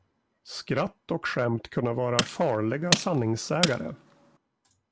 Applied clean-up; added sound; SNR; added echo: none; Tools; 2 dB; none.